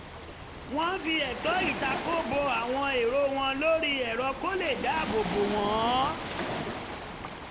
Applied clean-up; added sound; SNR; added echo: none; Waves, surf; 7 dB; none.